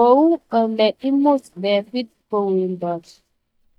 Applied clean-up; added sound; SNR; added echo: neural mask model DeepFilterNet 3.